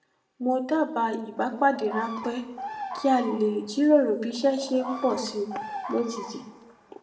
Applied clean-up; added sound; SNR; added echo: none; Bird vocalization, bird call, bird song; 12 dB; reverberation time 0.7 s.